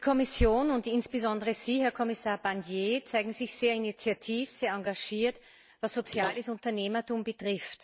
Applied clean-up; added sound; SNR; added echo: neural mask model DeepFilterNet 3.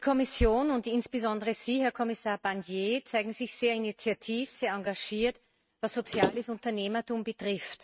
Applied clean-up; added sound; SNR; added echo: neural mask model RNNoise.